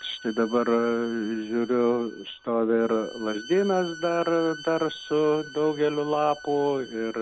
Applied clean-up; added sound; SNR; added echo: none; Bowed string instrument; 18 dB; none.